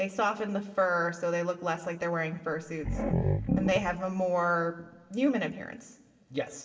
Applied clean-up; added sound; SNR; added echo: none; Growling; 2 dB; reverberation time 1.5 s.